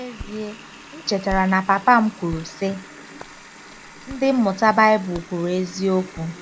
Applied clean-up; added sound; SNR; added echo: none; Hands + Water tap, faucet; 16 dB; none.